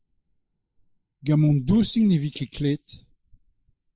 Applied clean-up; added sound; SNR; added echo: neural mask model Resemble Enhance denoiser.